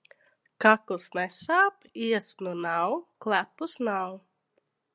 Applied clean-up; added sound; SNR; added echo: none; none; none; none.